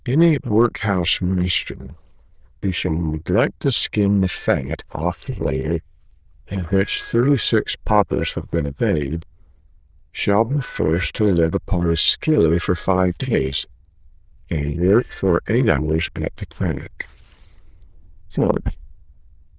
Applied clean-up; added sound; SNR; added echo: neural diffusion model UNIVERSE++.